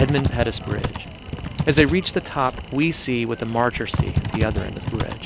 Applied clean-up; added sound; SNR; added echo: none; Typing; 3 dB; none.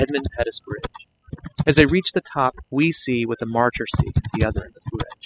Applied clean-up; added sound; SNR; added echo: classical method spectral subtraction.